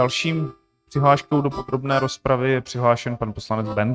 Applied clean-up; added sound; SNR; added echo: neural mask model RNNoise.